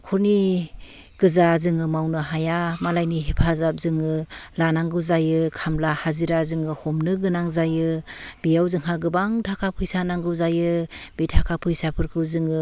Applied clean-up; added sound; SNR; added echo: none; none; none; none.